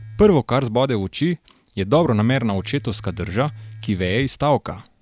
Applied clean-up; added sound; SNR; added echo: none; Domestic sounds, home sounds; 18 dB; none.